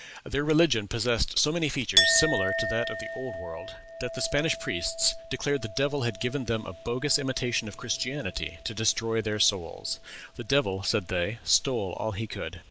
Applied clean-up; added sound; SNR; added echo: none; Chink, clink; 7 dB; none.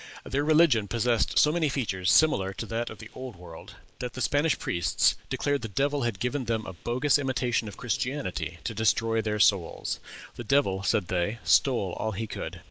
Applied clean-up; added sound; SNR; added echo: none; none; none; none.